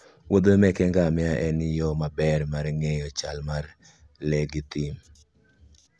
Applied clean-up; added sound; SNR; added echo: none; none; none; none.